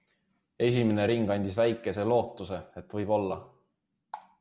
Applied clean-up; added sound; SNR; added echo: none; none; none; none.